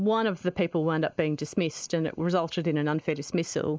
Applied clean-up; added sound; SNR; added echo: neural mask model Resemble Enhance denoiser.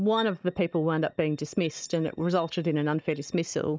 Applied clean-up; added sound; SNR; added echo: neural mask model DeepFilterNet 3.